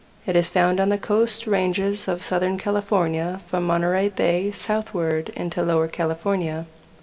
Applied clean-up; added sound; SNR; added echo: none; none; none; reverberation time 1.6 s.